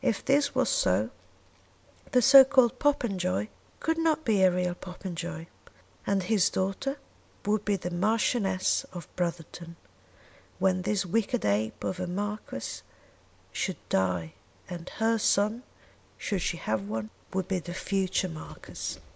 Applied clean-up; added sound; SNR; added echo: none; none; none; none.